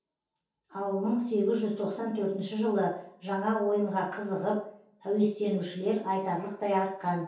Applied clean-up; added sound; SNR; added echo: none; none; none; reverberation time 0.6 s.